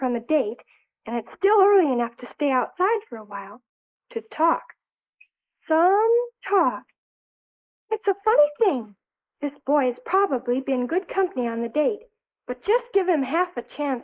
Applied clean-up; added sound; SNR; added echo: neural mask model Resemble Enhance denoiser.